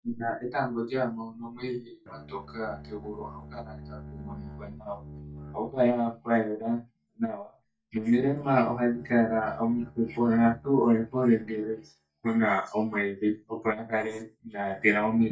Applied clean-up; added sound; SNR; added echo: neural mask model DeepFilterNet 3.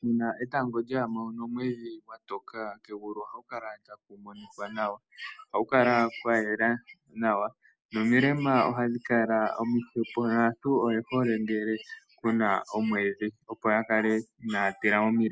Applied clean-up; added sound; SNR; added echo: none; none; none; none.